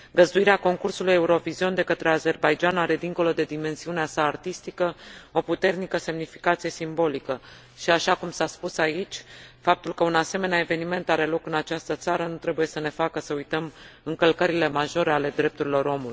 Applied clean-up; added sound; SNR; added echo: none; none; none; none.